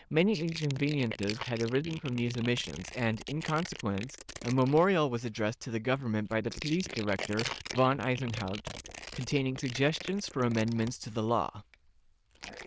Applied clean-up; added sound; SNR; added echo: neural diffusion model UNIVERSE++.